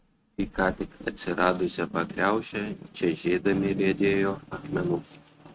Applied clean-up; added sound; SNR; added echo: neural mask model RNNoise.